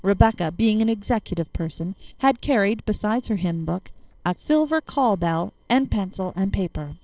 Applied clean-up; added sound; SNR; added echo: neural separator model SepFormer DNS4.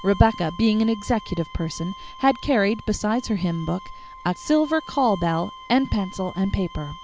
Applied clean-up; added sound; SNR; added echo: none; Bowed string instrument; 18 dB; none.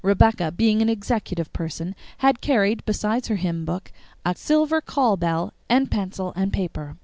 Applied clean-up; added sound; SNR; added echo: none; none; none; none.